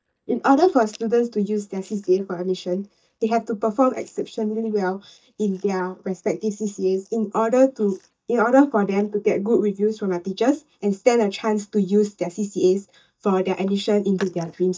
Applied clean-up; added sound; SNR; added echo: neural mask model DeepFilterNet 3.